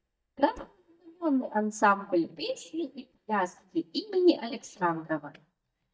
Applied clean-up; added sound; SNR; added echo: neural mask model DeepFilterNet 3.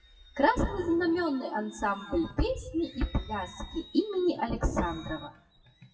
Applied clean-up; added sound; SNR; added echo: classical method WPE with log-MMSE.